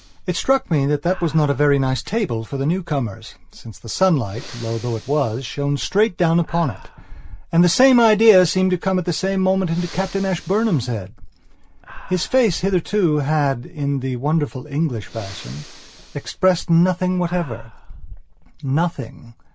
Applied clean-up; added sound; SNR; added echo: none; Breathing; 18 dB; none.